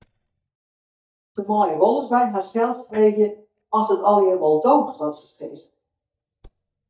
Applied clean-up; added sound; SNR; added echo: neural mask model DeepFilterNet 3.